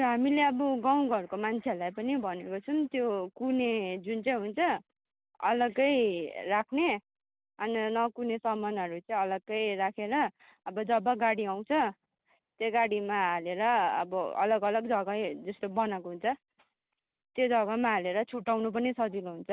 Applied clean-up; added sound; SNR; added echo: none; none; none; none.